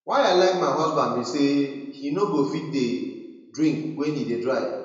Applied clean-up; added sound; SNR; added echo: none; none; none; reverberation time 0.9 s.